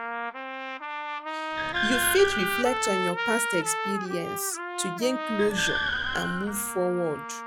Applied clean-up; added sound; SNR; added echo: none; Car + Trumpet; 1 dB; none.